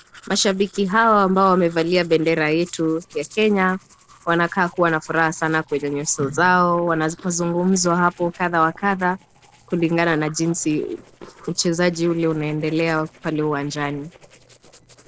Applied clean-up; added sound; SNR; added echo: neural separator model SepFormer DNS4.